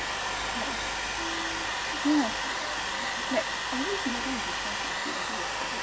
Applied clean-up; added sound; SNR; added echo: none; Domestic sounds, home sounds; -4 dB; reverberation time 1.5 s.